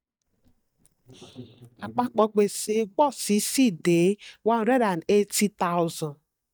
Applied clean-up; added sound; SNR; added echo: neural mask model DeepFilterNet 3.